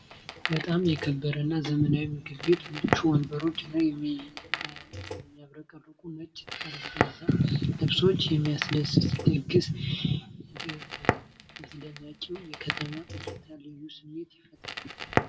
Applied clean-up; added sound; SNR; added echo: none; Crackle; 7 dB; reverberation time 1.5 s.